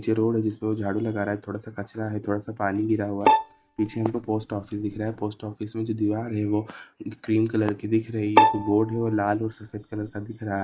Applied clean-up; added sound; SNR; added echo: neural mask model RNNoise.